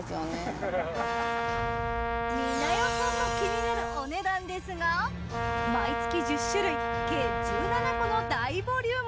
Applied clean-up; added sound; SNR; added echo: none; Brass instrument; 0 dB; none.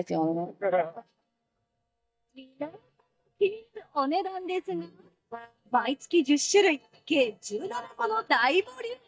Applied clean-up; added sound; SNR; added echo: neural mask model DeepFilterNet 3.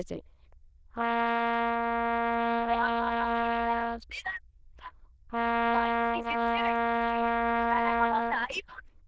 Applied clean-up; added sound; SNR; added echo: neural diffusion model UNIVERSE++.